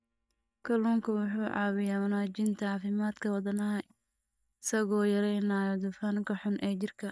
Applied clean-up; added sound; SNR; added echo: neural mask model DeepFilterNet 3.